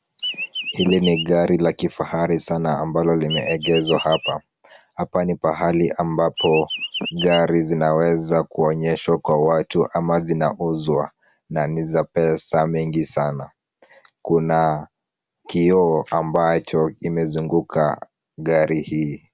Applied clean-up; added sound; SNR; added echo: none; Chirp, tweet; 7 dB; none.